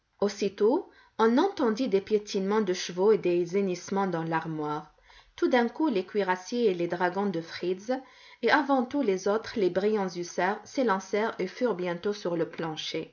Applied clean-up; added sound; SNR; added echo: none; none; none; none.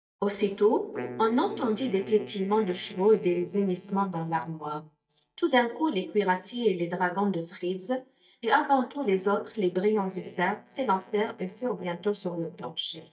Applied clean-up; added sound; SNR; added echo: neural mask model DeepFilterNet 3.